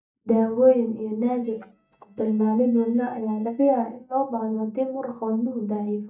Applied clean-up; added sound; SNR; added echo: neural mask model DeepFilterNet 3.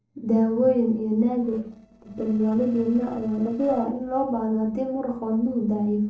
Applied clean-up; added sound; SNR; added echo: neural separator model SepFormer DNS4.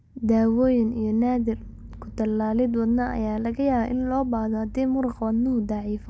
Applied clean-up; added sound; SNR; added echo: none; none; none; none.